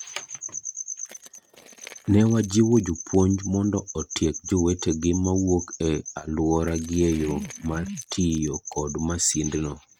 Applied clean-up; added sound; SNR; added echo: neural mask model RNNoise.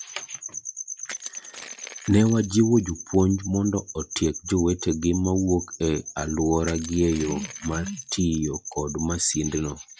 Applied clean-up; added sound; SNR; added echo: classical method log-MMSE.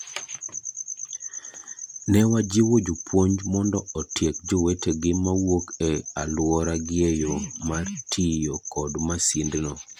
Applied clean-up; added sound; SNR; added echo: none; none; none; none.